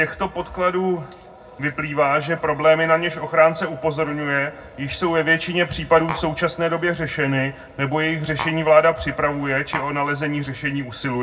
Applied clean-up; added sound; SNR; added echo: none; Tap; 9 dB; reverberation time 0.4 s.